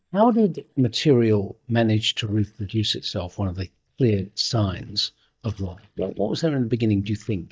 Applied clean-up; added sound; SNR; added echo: neural mask model DeepFilterNet 3.